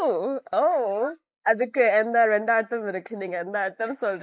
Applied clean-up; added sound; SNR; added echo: neural mask model Resemble Enhance denoiser.